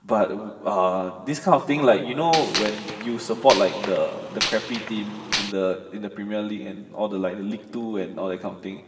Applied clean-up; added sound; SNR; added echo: none; Gunshot, gunfire; 6 dB; reverberation time 2.3 s.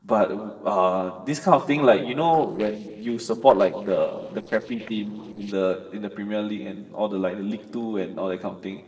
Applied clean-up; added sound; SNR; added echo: neural separator model SepFormer DNS4.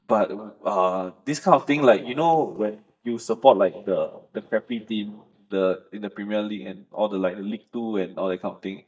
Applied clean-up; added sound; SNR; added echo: neural mask model DeepFilterNet 3.